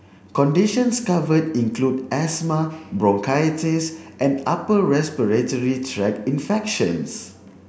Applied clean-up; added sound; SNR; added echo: none; none; none; none.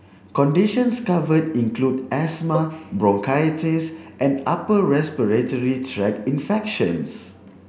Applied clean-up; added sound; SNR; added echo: none; Bowed string instrument; 11 dB; none.